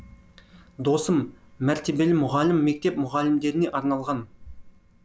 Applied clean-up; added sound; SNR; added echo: none; none; none; none.